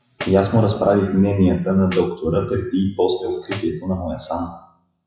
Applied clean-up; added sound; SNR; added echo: classical method WPE with log-MMSE.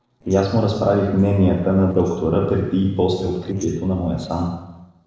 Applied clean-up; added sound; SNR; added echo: neural separator model SepFormer DNS4.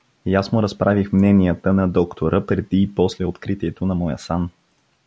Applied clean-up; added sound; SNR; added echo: none; none; none; none.